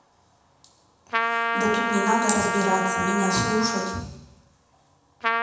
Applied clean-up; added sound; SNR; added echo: none; Trumpet; 0 dB; reverberation time 1.1 s.